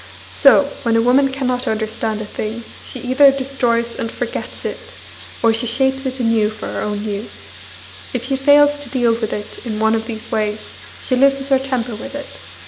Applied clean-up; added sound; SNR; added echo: none; Sink (filling or washing) / Water tap, faucet; 15 dB; none.